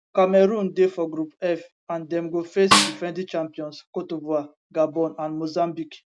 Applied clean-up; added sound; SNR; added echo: none; Snare drum; -4 dB; none.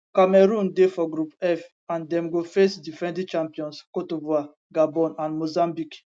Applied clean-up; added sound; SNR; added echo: none; none; none; none.